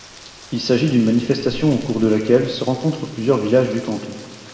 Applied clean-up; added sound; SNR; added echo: none; Rain; 20 dB; reverberation time 2.1 s.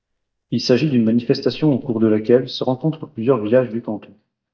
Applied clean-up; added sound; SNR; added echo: neural mask model DeepFilterNet 3.